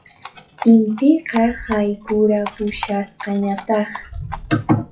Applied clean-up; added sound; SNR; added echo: classical method WPE with log-MMSE.